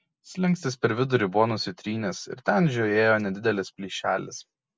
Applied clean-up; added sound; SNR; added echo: none; none; none; none.